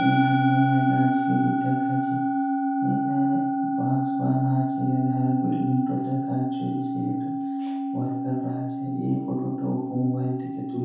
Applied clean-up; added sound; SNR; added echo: none; Musical instrument; -2 dB; reverberation time 0.8 s.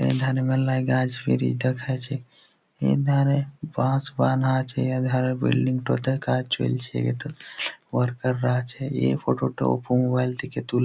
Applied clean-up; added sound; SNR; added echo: none; none; none; none.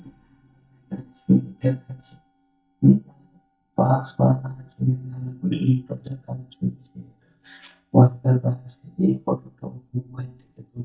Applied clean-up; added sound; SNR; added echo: neural mask model DeepFilterNet 3.